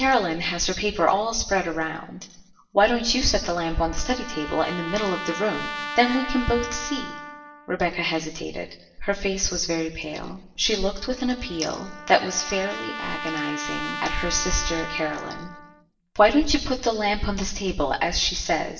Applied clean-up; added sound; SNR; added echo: none; Trumpet; 12 dB; reverberation time 0.8 s.